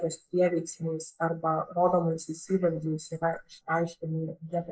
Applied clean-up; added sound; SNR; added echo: neural mask model Resemble Enhance denoiser.